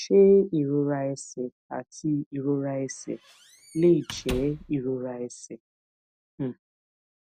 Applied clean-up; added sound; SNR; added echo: none; Squeak / Slam; 15 dB; none.